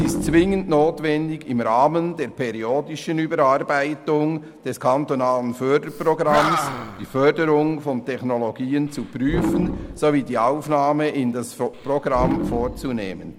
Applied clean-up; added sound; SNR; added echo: none; Animal; 9 dB; none.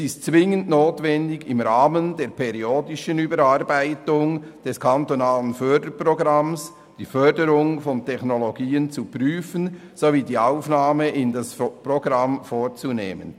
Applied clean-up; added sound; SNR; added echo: none; none; none; none.